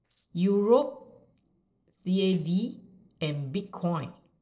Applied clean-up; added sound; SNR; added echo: neural separator model SepFormer DNS4.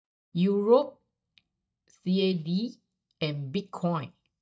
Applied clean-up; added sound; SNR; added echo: neural mask model DeepFilterNet 3.